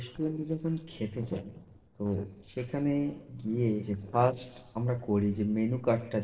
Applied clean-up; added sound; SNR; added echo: neural separator model SepFormer DNS4.